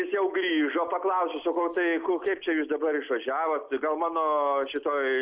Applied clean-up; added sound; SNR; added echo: none; none; none; none.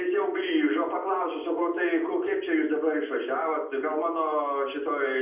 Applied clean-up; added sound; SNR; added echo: none; none; none; reverberation time 0.6 s.